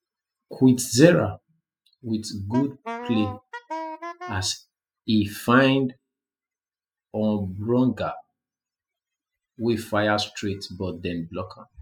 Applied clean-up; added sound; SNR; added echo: classical method spectral subtraction.